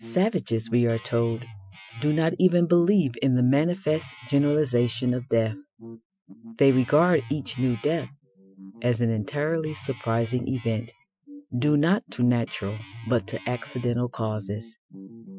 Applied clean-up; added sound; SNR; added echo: classical method Wiener filter.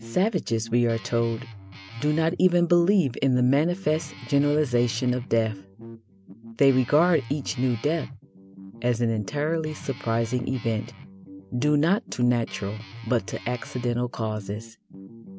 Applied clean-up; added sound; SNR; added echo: none; Guitar; 17 dB; none.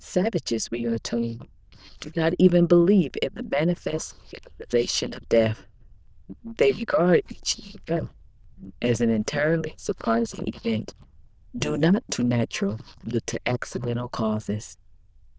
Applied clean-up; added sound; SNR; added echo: neural diffusion model UNIVERSE++.